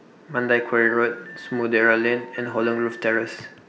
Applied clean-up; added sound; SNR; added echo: none; Telephone; 20 dB; none.